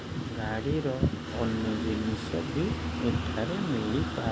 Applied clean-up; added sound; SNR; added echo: none; none; none; none.